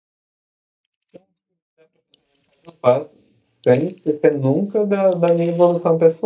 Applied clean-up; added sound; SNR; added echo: neural mask model DeepFilterNet 3.